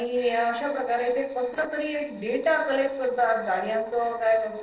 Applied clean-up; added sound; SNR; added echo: neural separator model SepFormer DNS4.